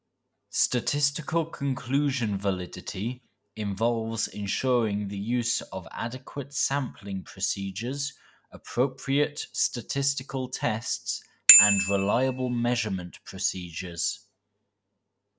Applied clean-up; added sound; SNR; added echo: none; Bicycle bell; -3 dB; none.